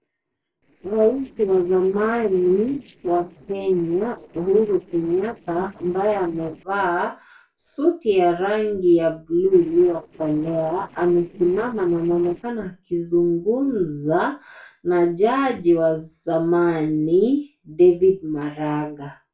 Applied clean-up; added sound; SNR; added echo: neural separator model SepFormer DNS4.